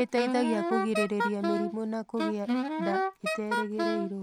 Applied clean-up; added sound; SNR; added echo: none; Wind instrument, woodwind instrument; 0 dB; none.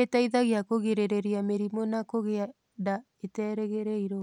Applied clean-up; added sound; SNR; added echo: none; none; none; none.